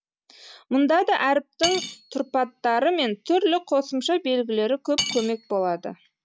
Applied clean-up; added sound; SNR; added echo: none; Cutlery, silverware / Dishes, pots, and pans; 8 dB; none.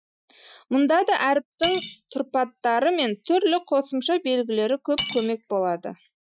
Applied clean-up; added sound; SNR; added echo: classical method Wiener filter.